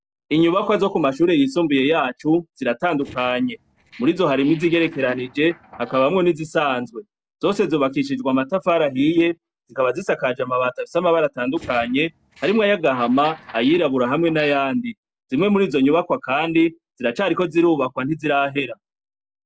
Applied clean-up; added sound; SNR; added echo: neural separator model SepFormer DNS4.